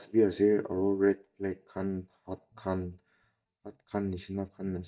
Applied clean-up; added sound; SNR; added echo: neural mask model DeepFilterNet 3.